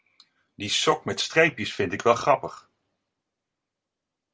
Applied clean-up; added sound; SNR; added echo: none; none; none; none.